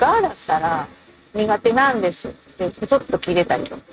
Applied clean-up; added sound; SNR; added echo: neural mask model RNNoise.